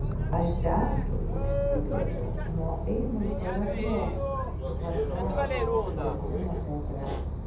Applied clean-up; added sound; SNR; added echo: none; Boat, Water vehicle; -5 dB; reverberation time 0.8 s.